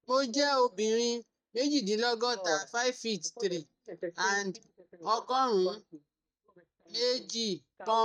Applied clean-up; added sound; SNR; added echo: neural mask model DeepFilterNet 3.